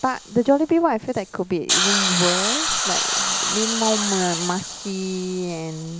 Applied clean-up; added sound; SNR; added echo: none; Hiss; 1 dB; none.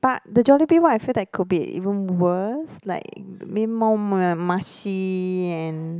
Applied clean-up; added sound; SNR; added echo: none; none; none; none.